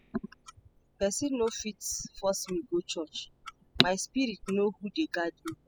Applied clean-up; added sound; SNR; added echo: classical method spectral subtraction.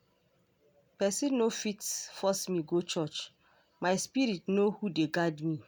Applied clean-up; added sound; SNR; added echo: none; none; none; none.